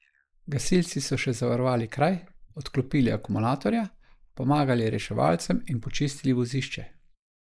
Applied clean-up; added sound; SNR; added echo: neural mask model Resemble Enhance denoiser.